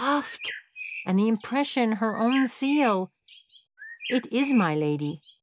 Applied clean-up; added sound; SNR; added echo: none; Bird; 13 dB; none.